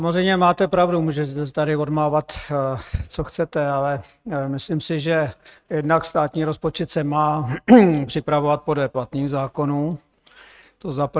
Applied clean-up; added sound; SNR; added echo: neural mask model RNNoise.